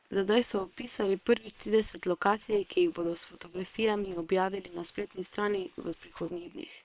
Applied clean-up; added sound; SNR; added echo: neural separator model SepFormer WHAM!.